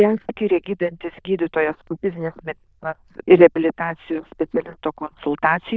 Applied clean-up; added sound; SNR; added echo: neural diffusion model UNIVERSE++.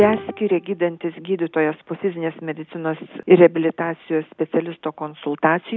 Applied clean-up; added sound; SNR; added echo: none; Bowed string instrument; 18 dB; none.